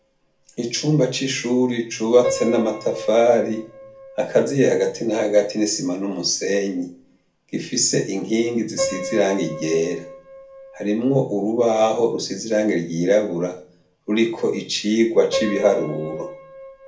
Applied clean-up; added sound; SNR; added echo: none; Piano; 14 dB; reverberation time 0.4 s.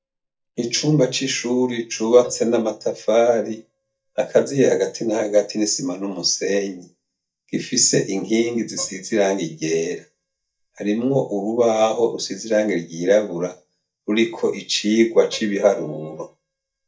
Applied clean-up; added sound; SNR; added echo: neural mask model DeepFilterNet 3.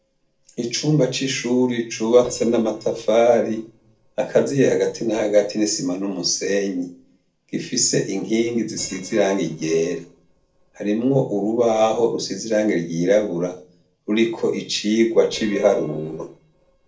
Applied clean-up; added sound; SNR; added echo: neural separator model SepFormer DNS4.